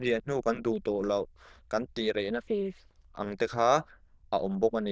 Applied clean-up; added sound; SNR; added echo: neural diffusion model UNIVERSE++.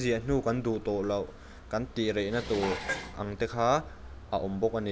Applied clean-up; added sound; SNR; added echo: none; Dishes, pots, and pans; 11 dB; none.